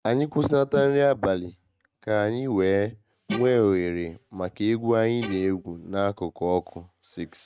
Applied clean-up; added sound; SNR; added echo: neural mask model RNNoise.